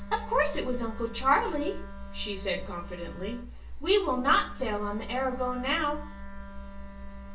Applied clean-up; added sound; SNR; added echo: none; Wind instrument, woodwind instrument; 16 dB; reverberation time 0.3 s.